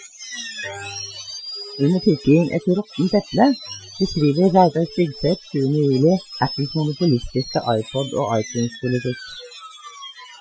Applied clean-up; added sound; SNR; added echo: classical method Wiener filter.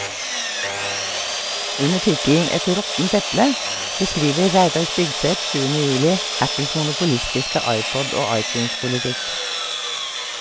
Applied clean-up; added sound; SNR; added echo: none; Sawing; 3 dB; none.